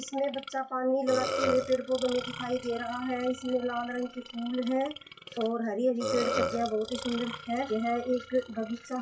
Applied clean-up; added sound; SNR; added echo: classical method WPE with log-MMSE.